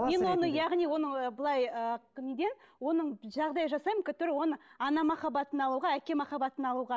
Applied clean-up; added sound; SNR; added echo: none; none; none; none.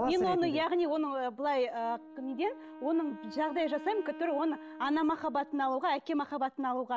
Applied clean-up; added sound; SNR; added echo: none; Wind instrument, woodwind instrument; 17 dB; none.